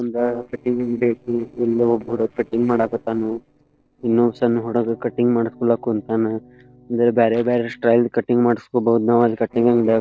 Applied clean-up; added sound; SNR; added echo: neural separator model SepFormer DNS4.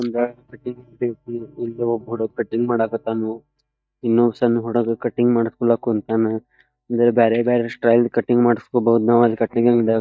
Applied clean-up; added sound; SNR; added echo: neural mask model DeepFilterNet 3.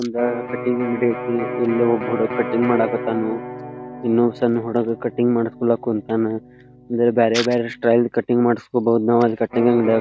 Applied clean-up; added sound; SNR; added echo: none; Electric guitar; 11 dB; none.